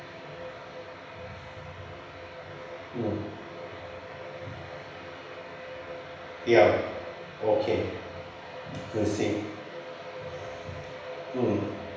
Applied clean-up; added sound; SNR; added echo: none; none; none; reverberation time 0.9 s.